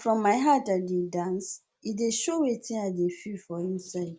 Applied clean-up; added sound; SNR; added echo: none; none; none; none.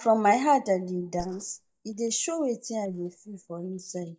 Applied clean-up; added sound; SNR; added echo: neural mask model DeepFilterNet 3.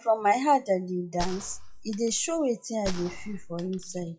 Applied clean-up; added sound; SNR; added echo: classical method WPE with log-MMSE.